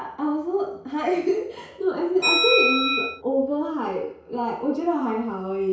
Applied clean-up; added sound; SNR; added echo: none; Bell; 4 dB; reverberation time 0.6 s.